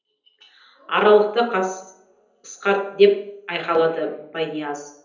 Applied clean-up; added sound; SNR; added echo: none; none; none; reverberation time 0.7 s.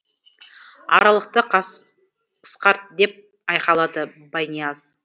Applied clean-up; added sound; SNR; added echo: none; none; none; none.